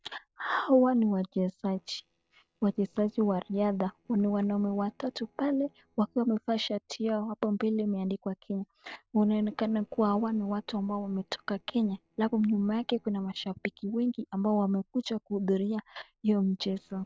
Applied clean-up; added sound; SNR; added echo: neural separator model SepFormer DNS4.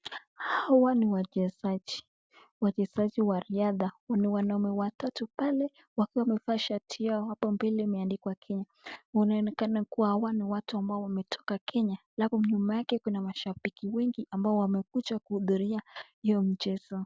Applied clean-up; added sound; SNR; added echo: none; none; none; none.